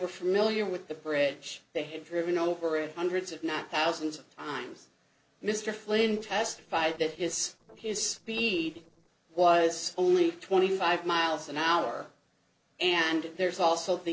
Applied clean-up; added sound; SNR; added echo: neural separator model SepFormer DNS4.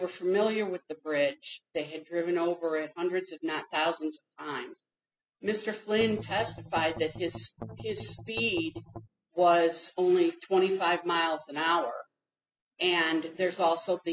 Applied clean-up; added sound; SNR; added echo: classical method spectral subtraction.